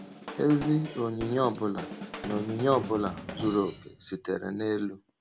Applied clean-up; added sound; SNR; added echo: none; Drum / Drum kit; 11 dB; none.